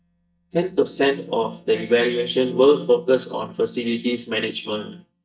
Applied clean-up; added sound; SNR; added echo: neural mask model DeepFilterNet 3.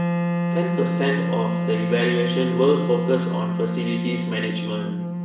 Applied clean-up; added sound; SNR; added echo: none; Wind instrument, woodwind instrument; -1 dB; reverberation time 0.7 s.